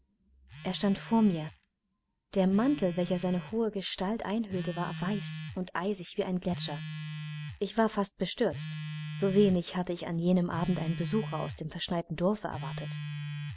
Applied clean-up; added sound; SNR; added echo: none; Telephone; 10 dB; none.